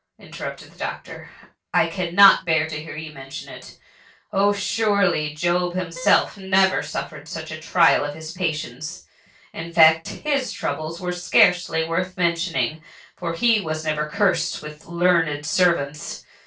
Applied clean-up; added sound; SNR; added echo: neural separator model SepFormer DNS4.